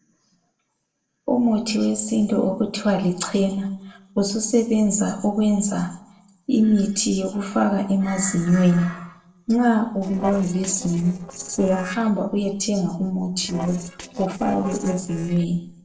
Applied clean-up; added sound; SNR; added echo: neural separator model SepFormer DNS4.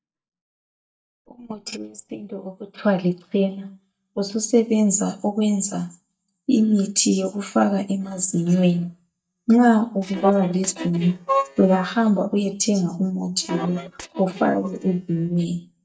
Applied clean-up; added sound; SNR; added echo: neural mask model DeepFilterNet 3.